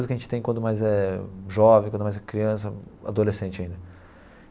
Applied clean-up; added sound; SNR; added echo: none; none; none; none.